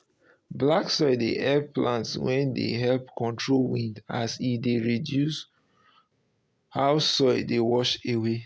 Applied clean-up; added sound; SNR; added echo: none; none; none; none.